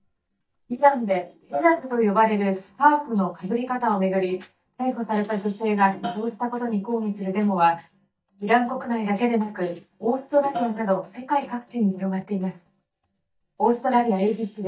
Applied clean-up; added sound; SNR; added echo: neural mask model DeepFilterNet 3.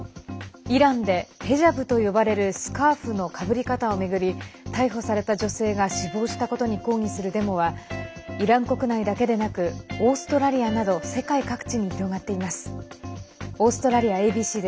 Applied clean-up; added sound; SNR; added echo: none; none; none; none.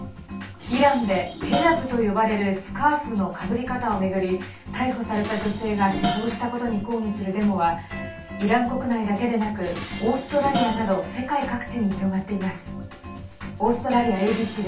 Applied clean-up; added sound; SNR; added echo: none; Dishes, pots, and pans; 12 dB; reverberation time 0.3 s.